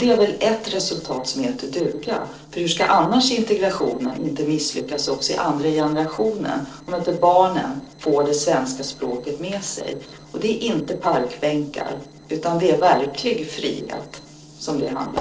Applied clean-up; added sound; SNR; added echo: neural separator model SepFormer DNS4.